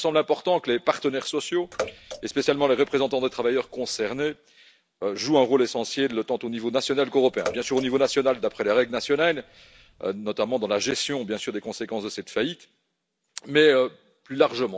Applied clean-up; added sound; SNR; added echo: none; Bathtub (filling or washing) / Water / Splash, splatter; 15 dB; none.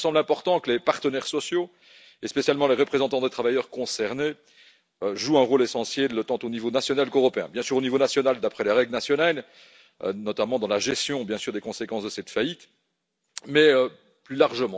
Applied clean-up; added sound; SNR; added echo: none; none; none; none.